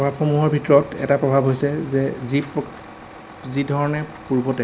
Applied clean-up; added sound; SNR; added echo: none; Truck; 18 dB; none.